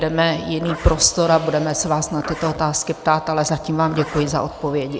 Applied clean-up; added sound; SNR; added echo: none; Zipper (clothing); 16 dB; none.